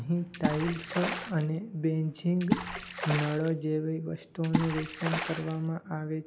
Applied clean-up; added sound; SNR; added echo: none; Water / Splash, splatter; 5 dB; none.